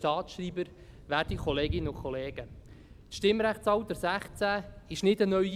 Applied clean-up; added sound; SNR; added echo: none; Thunder; 13 dB; none.